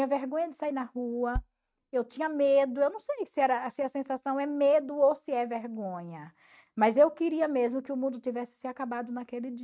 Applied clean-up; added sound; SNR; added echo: neural mask model RNNoise.